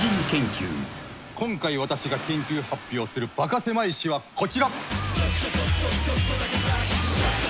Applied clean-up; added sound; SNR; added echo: none; Accelerating, revving, vroom; 10 dB; none.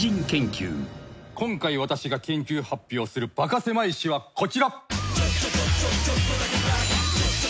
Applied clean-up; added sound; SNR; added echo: none; none; none; none.